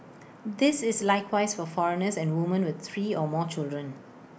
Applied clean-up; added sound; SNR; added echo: none; none; none; none.